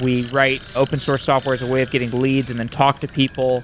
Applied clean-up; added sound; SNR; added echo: none; Bicycle; 18 dB; none.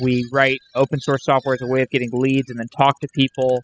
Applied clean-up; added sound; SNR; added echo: classical method spectral subtraction.